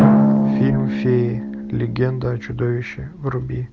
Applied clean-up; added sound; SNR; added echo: none; Drum; -2 dB; none.